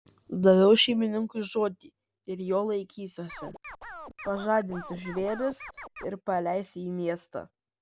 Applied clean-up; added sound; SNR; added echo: none; Scratching (performance technique); 15 dB; none.